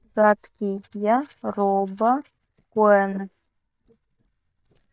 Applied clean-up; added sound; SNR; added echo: neural mask model DeepFilterNet 3.